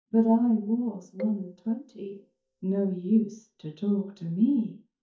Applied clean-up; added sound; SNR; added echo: neural mask model DeepFilterNet 3.